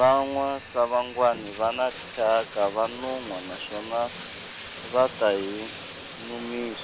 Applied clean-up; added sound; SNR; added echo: none; Bathtub (filling or washing); 14 dB; none.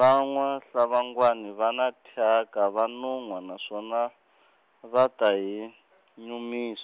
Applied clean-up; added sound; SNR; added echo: none; none; none; none.